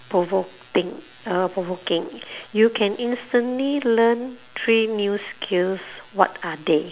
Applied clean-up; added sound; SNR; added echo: none; none; none; none.